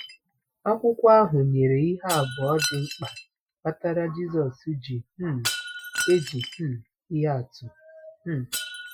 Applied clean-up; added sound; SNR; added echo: classical method Wiener filter.